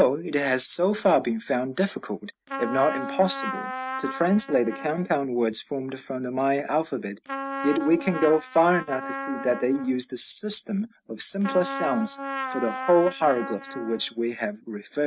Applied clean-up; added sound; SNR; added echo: neural mask model RNNoise.